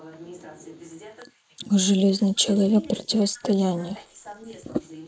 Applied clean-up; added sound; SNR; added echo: neural mask model Resemble Enhance denoiser.